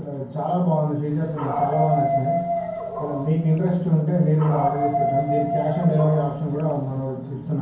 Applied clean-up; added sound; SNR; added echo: none; Dog; 3 dB; reverberation time 0.9 s.